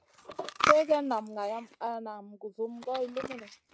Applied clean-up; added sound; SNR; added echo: neural mask model RNNoise.